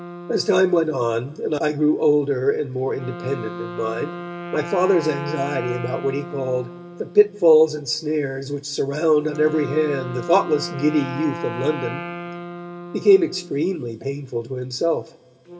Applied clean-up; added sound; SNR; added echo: none; Wind instrument, woodwind instrument; 13 dB; reverberation time 1.2 s.